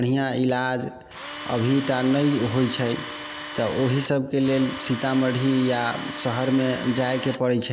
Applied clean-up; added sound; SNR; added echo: none; Tools; 11 dB; none.